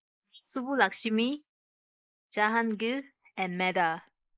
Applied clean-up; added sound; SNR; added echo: neural mask model Resemble Enhance denoiser.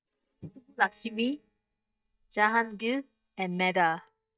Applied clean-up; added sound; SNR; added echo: neural mask model DeepFilterNet 3.